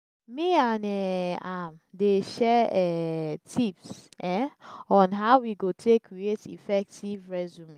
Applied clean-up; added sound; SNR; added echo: none; none; none; none.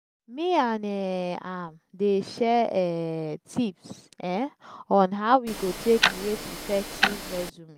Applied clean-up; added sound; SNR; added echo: none; Tick-tock; 2 dB; none.